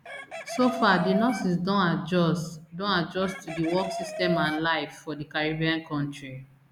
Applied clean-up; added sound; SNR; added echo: none; Chicken, rooster; 10 dB; none.